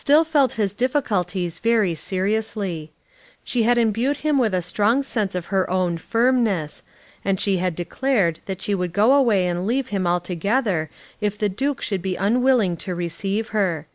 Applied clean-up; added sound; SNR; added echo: none; none; none; none.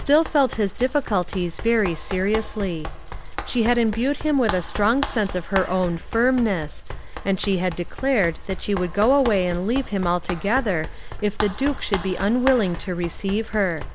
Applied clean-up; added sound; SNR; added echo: none; Run; 8 dB; none.